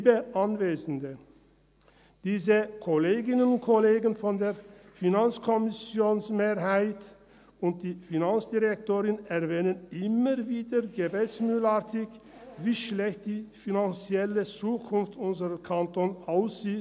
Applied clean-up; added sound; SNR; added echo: none; none; none; none.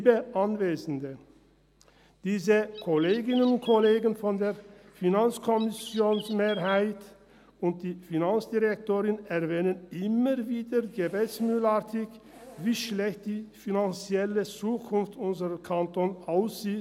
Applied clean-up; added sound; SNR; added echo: none; Bird; 17 dB; none.